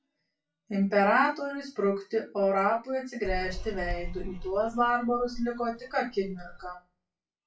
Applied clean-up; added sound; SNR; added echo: classical method WPE with log-MMSE.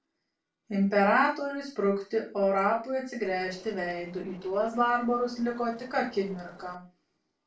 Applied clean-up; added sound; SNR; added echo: neural separator model SepFormer DNS4.